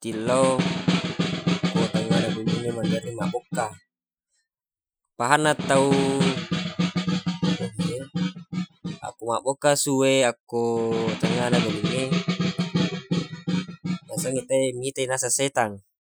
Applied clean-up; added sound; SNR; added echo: classical method Wiener filter.